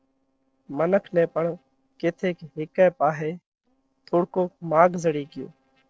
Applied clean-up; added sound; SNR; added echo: neural separator model SepFormer DNS4.